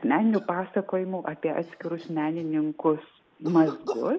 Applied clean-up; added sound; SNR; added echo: none; Cough; 15 dB; none.